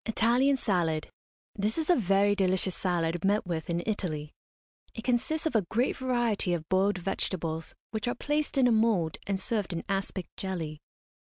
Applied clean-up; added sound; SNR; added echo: none; none; none; none.